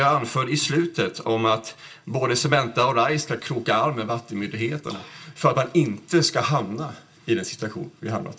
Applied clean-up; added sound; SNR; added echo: none; none; none; reverberation time 0.2 s.